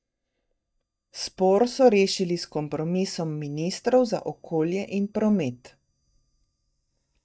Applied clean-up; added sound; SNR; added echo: neural mask model DeepFilterNet 3.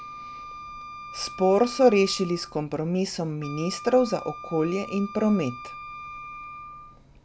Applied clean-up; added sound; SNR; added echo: none; Wind instrument, woodwind instrument; 14 dB; none.